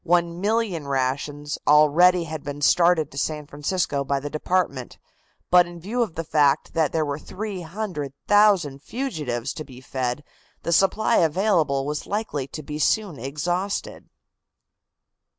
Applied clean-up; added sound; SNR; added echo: none; none; none; none.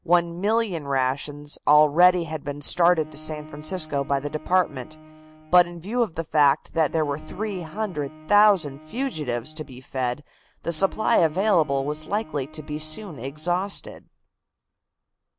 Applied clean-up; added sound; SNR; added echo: none; Bowed string instrument; 20 dB; none.